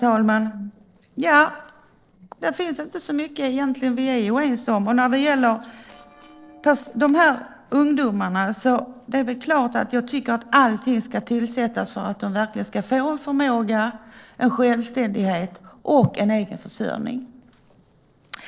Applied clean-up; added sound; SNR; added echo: neural separator model SepFormer DNS4.